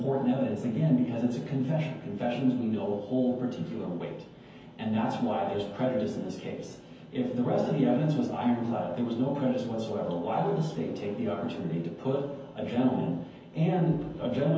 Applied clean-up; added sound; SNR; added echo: none; none; none; reverberation time 0.5 s.